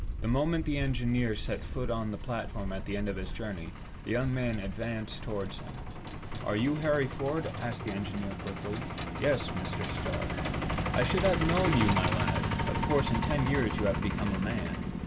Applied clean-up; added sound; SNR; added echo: none; Truck; 1 dB; none.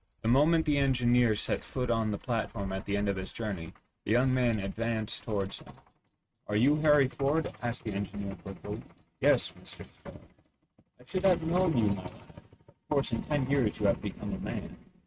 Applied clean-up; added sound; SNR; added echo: neural mask model RNNoise.